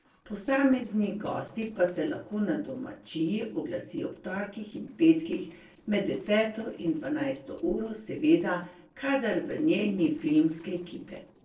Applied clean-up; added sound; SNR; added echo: neural separator model SepFormer DNS4.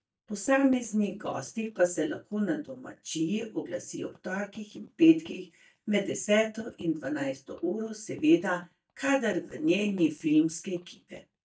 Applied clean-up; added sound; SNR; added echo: neural mask model DeepFilterNet 3.